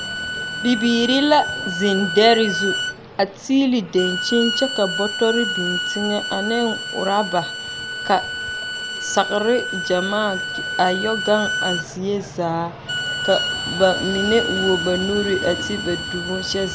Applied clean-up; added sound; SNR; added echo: none; Bowed string instrument; 5 dB; none.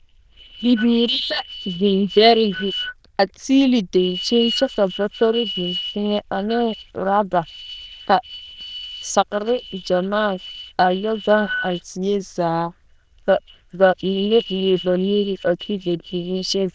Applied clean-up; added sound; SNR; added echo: neural diffusion model UNIVERSE++.